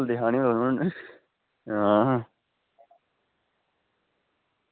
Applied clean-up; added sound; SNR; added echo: none; none; none; none.